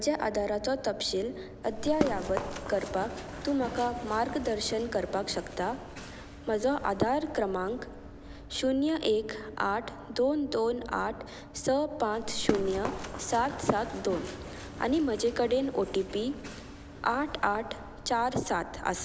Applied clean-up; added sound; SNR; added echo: none; Run; 10 dB; none.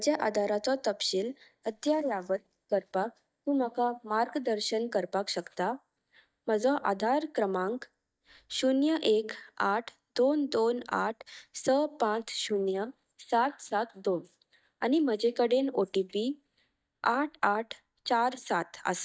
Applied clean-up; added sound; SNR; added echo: neural mask model DeepFilterNet 3.